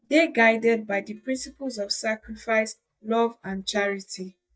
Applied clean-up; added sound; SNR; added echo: neural mask model DeepFilterNet 3.